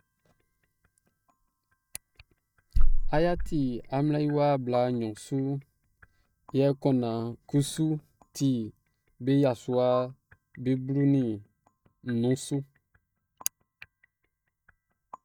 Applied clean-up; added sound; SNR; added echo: neural mask model DeepFilterNet 3.